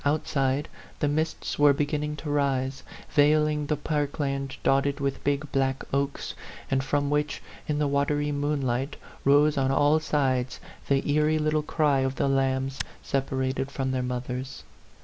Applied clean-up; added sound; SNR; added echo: none; Tick; 13 dB; none.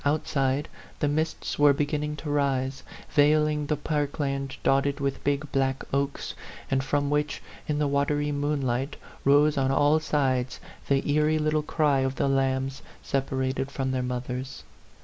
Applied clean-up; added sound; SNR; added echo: none; none; none; none.